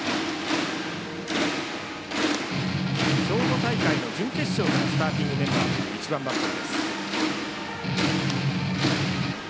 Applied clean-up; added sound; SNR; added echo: none; Strum; -1 dB; none.